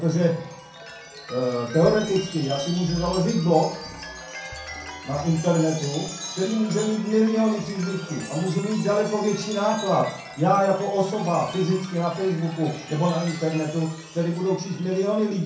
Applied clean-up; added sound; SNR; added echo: none; Chime; 14 dB; reverberation time 0.5 s.